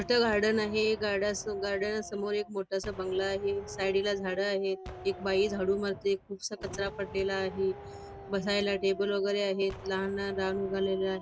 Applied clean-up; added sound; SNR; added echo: none; Gunshot, gunfire + Dog; 14 dB; none.